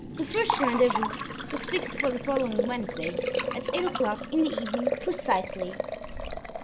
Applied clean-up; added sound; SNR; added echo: none; Boiling + Liquid; 2 dB; none.